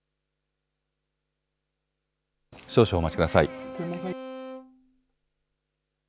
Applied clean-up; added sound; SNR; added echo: none; Bowed string instrument; 11 dB; none.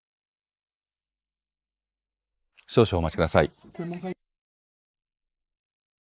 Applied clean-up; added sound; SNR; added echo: neural mask model Resemble Enhance denoiser.